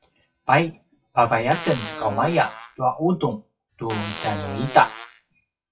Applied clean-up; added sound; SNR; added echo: classical method WPE with log-MMSE.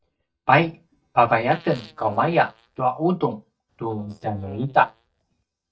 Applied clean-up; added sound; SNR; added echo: neural mask model DeepFilterNet 3.